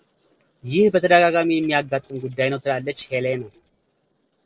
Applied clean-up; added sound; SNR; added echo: neural separator model SepFormer DNS4.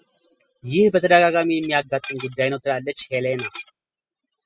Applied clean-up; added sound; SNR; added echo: classical method spectral subtraction.